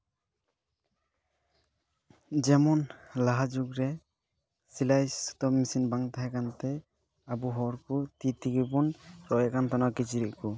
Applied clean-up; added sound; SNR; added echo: none; none; none; none.